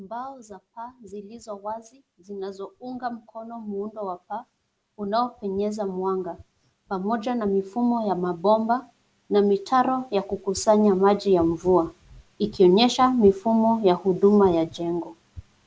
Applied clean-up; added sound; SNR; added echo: none; none; none; none.